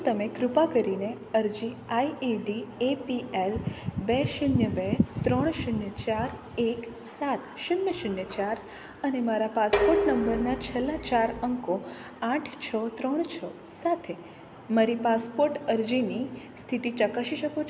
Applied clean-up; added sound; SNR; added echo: none; Dishes, pots, and pans; 3 dB; none.